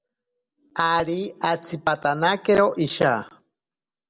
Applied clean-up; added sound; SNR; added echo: none; none; none; none.